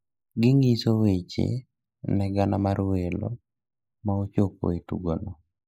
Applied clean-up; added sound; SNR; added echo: neural mask model Resemble Enhance denoiser.